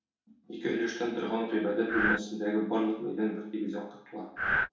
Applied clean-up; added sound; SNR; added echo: none; Breathing; -4 dB; reverberation time 0.5 s.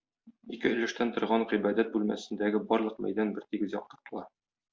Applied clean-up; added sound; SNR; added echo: none; none; none; none.